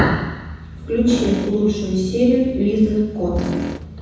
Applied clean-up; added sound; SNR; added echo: none; Fart; 6 dB; reverberation time 1.1 s.